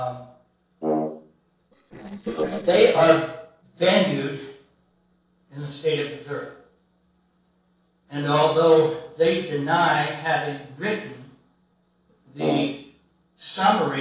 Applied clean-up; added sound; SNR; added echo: neural separator model SepFormer DNS4.